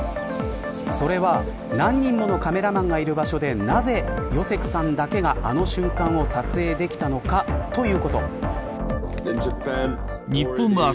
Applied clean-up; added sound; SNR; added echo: none; none; none; none.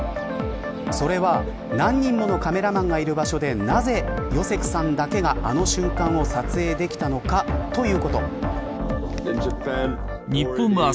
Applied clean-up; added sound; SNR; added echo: none; Wind instrument, woodwind instrument; 15 dB; none.